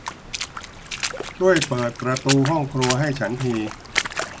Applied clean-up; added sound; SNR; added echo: none; Water / Splash, splatter; 6 dB; none.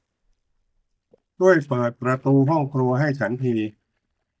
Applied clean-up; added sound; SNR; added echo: neural mask model DeepFilterNet 3.